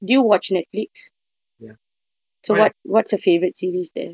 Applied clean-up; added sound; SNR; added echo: none; none; none; none.